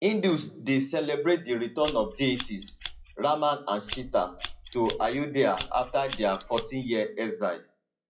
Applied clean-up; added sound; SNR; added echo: classical method WPE with log-MMSE.